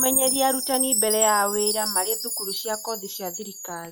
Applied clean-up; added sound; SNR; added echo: classical method log-MMSE.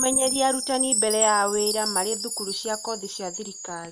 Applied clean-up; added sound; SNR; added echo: none; Chime; 0 dB; none.